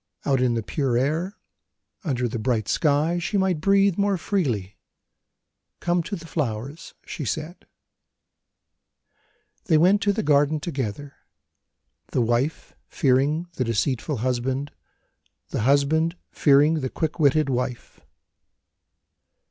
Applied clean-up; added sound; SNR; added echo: none; none; none; none.